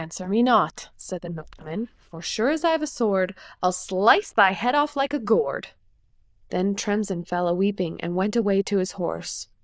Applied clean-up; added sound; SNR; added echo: neural diffusion model UNIVERSE++.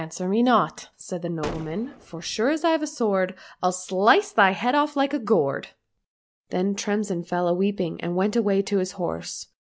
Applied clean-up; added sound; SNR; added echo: none; Gunshot, gunfire; 14 dB; none.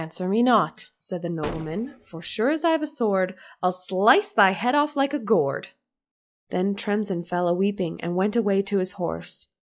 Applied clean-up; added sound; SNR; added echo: classical method log-MMSE.